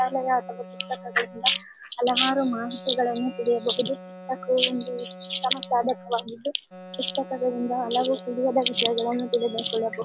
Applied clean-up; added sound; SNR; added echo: none; Wind instrument, woodwind instrument; 16 dB; none.